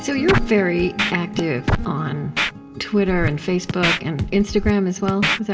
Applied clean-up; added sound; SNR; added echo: none; Scratching (performance technique); 4 dB; reverberation time 0.5 s.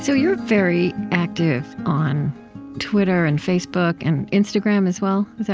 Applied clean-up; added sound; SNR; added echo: none; none; none; none.